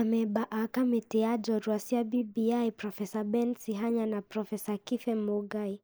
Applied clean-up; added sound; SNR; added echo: neural mask model Resemble Enhance denoiser.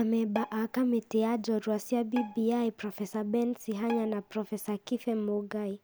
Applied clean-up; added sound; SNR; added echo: none; Bowed string instrument; 17 dB; none.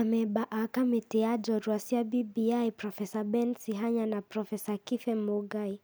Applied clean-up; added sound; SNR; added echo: none; none; none; none.